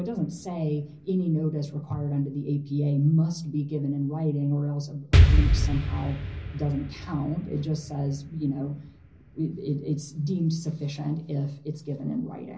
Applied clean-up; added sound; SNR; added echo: none; Explosion; 1 dB; reverberation time 0.5 s.